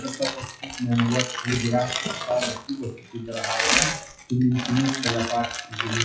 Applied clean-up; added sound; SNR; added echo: classical method WPE with log-MMSE.